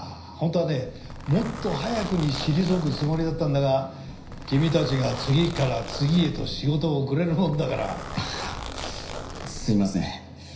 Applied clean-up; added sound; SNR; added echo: none; Zipper (clothing); 11 dB; reverberation time 0.5 s.